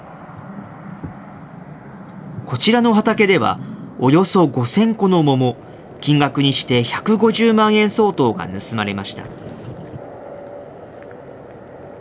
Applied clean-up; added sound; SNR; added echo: none; none; none; none.